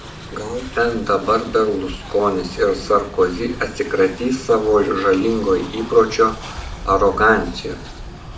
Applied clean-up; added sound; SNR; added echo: none; Train; 14 dB; reverberation time 0.3 s.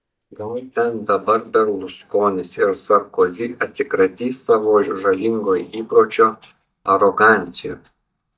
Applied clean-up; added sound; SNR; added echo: neural mask model DeepFilterNet 3.